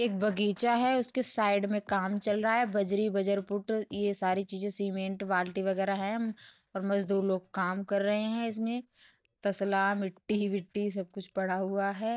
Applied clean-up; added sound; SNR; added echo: neural mask model DeepFilterNet 3.